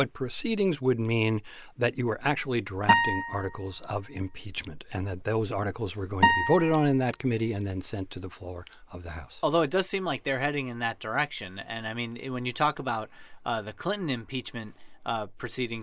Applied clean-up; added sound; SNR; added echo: none; Acoustic guitar; -1 dB; none.